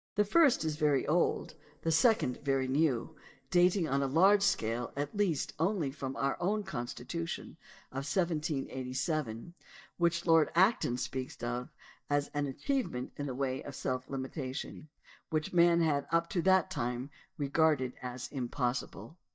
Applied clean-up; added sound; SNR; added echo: neural mask model DeepFilterNet 3.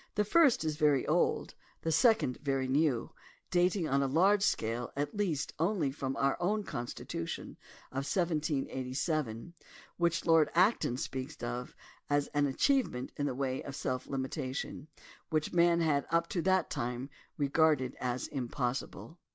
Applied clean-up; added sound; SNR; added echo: none; none; none; none.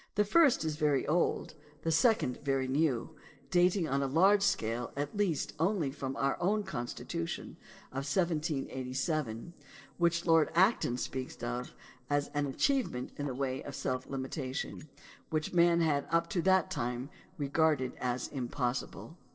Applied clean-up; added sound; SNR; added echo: neural separator model SepFormer DNS4.